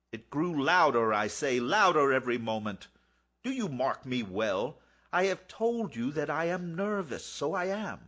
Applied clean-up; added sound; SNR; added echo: none; none; none; none.